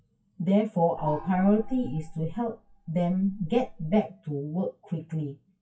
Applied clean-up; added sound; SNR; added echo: classical method WPE with log-MMSE.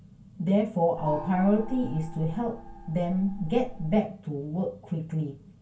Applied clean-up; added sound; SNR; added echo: none; Gong; 9 dB; reverberation time 0.2 s.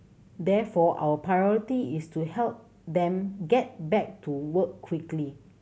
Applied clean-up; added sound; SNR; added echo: none; none; none; none.